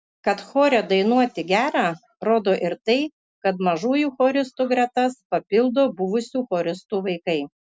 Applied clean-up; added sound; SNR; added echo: none; none; none; none.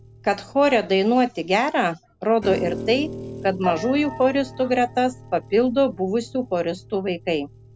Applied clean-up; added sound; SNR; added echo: none; Piano; 14 dB; none.